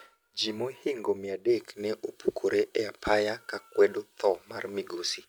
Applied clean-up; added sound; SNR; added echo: none; none; none; none.